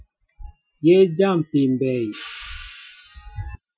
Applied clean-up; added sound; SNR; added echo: classical method Wiener filter.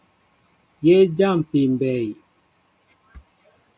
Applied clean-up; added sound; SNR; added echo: none; none; none; none.